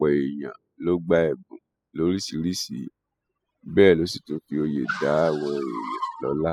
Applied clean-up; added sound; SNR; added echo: classical method spectral subtraction.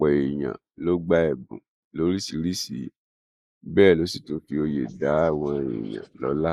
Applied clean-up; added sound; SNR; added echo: neural mask model Resemble Enhance denoiser.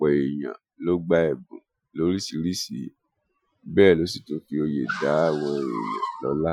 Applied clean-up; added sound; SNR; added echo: classical method Wiener filter.